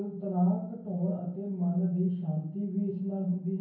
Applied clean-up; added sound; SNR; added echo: none; none; none; reverberation time 0.9 s.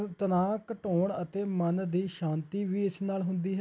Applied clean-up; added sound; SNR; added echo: none; none; none; none.